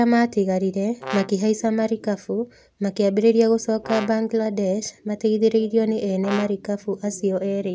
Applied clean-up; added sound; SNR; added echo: none; Brass instrument; 13 dB; none.